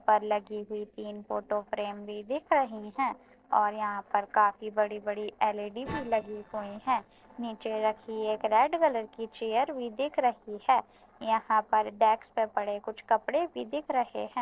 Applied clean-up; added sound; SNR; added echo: neural separator model SepFormer DNS4.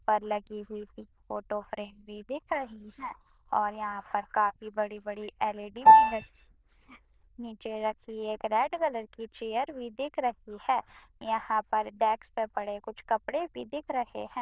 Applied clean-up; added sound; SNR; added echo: neural diffusion model UNIVERSE++.